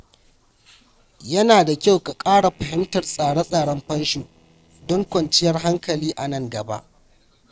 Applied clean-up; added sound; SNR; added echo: neural separator model SepFormer DNS4.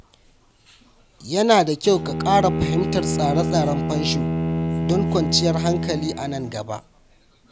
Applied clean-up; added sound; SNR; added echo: none; Bowed string instrument; 2 dB; none.